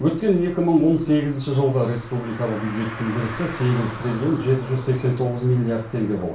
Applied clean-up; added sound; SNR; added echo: none; Car; 16 dB; reverberation time 0.3 s.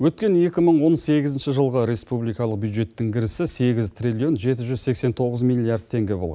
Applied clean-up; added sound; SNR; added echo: none; none; none; none.